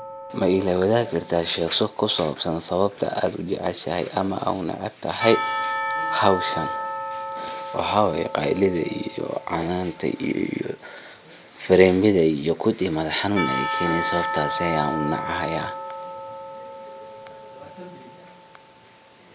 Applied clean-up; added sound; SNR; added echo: none; Church bell / Percussion; 8 dB; none.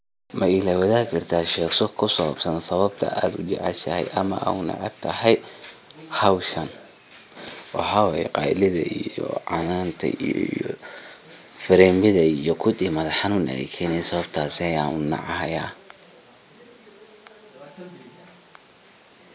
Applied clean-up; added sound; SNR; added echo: none; none; none; none.